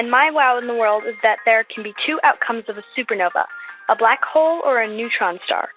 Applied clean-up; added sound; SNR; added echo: none; none; none; none.